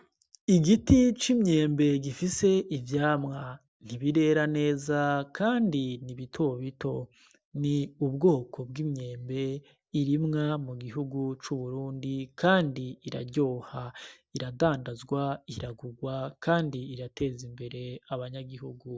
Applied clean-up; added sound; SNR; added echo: none; none; none; none.